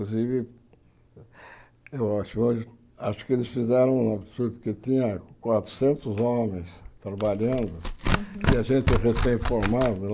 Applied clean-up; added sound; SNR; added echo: none; Tearing; 1 dB; none.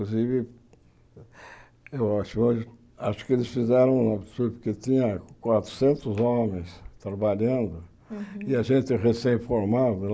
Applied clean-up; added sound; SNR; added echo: none; none; none; none.